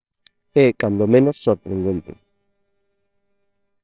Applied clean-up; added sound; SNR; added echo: neural separator model SepFormer WHAMR!.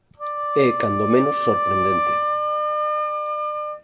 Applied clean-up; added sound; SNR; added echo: none; Wind instrument, woodwind instrument; -2 dB; reverberation time 1.0 s.